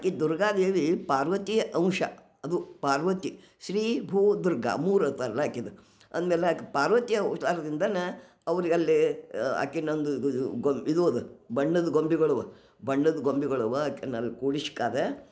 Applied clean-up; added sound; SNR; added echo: none; none; none; none.